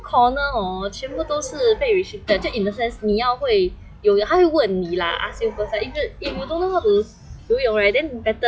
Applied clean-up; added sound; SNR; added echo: classical method log-MMSE.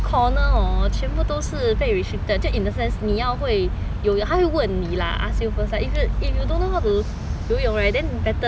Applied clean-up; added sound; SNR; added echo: none; none; none; none.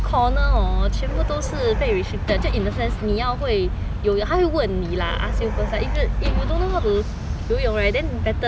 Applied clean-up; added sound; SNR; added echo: none; Car; 16 dB; none.